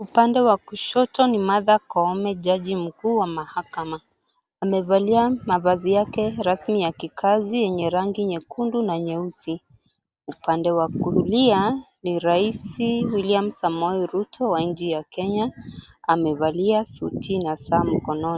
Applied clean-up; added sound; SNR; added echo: none; none; none; none.